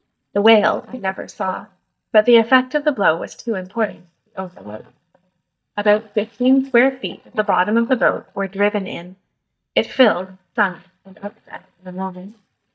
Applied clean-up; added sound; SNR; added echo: neural mask model DeepFilterNet 3.